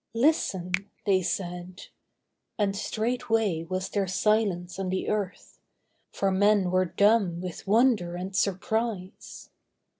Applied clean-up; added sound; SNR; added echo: none; Finger snapping; 15 dB; none.